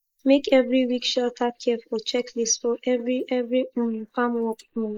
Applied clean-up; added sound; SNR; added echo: neural mask model Resemble Enhance denoiser.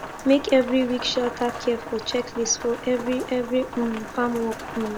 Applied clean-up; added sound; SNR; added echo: none; Rain; 11 dB; none.